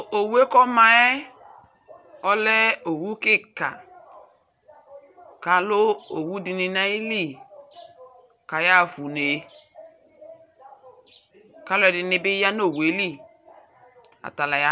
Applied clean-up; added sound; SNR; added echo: none; none; none; none.